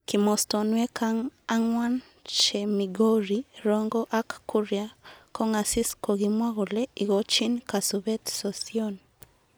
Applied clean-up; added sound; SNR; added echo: none; none; none; none.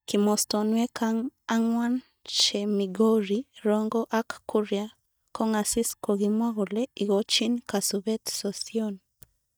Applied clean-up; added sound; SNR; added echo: neural mask model DeepFilterNet 3.